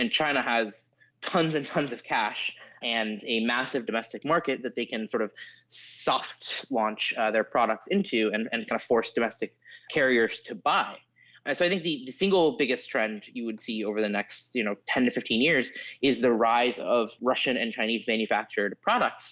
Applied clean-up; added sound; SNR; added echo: none; none; none; none.